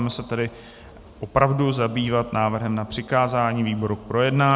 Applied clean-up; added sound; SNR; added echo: none; none; none; none.